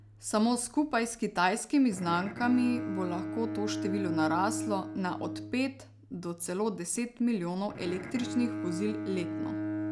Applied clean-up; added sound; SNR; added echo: none; Bowed string instrument; 7 dB; none.